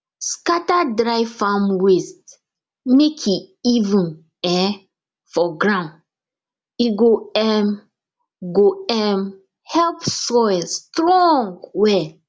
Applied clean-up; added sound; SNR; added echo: none; none; none; none.